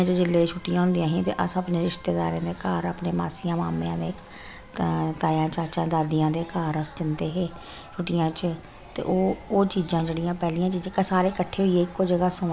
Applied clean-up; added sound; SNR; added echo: none; none; none; none.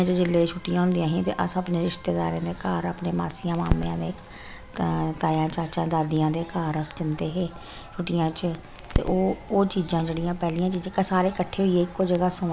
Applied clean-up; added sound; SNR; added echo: none; Crackle; 12 dB; none.